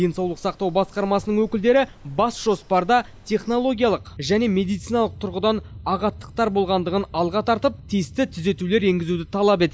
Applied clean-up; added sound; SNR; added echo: none; none; none; none.